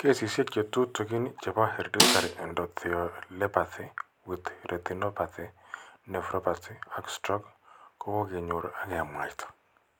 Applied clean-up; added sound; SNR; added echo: none; Snare drum; -4 dB; none.